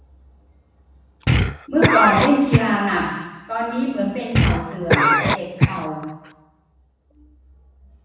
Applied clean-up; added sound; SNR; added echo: none; Cough; -3 dB; reverberation time 1.1 s.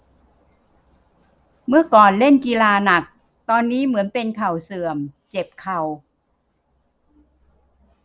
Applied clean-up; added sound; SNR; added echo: none; none; none; none.